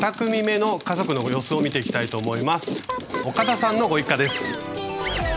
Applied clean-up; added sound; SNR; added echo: none; none; none; none.